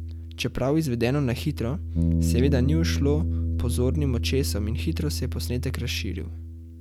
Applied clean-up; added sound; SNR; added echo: none; Bass guitar; 0 dB; none.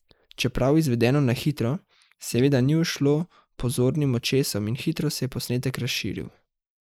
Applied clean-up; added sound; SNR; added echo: neural mask model Resemble Enhance denoiser.